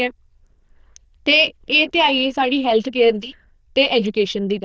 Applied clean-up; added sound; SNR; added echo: neural diffusion model UNIVERSE++.